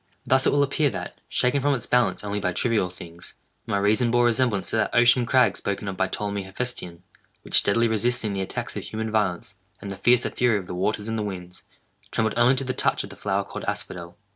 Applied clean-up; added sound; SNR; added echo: none; none; none; none.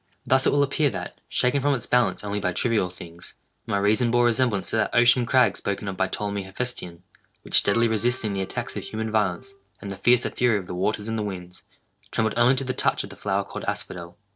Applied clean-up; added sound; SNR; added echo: neural separator model SepFormer DNS4.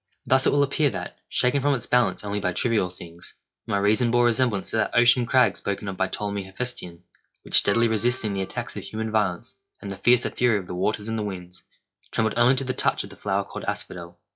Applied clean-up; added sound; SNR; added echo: classical method log-MMSE.